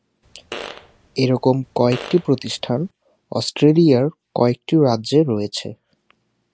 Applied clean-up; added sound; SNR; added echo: none; Fart; 18 dB; none.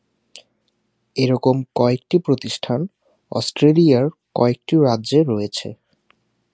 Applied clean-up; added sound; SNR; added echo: none; none; none; none.